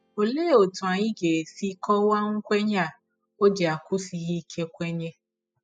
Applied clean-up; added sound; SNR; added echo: classical method spectral subtraction.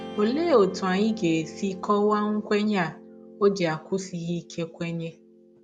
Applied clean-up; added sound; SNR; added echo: none; Guitar; 16 dB; none.